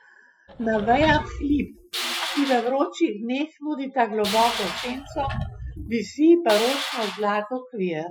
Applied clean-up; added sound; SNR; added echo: classical method Wiener filter.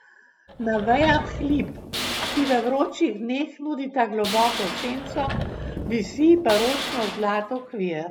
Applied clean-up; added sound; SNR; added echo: none; Tools + Sliding door / Wood; 7 dB; none.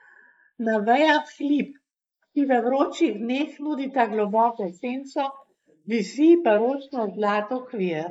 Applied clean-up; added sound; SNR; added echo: neural mask model Resemble Enhance denoiser.